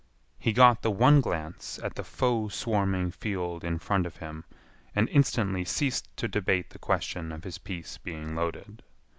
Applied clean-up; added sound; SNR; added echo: none; none; none; none.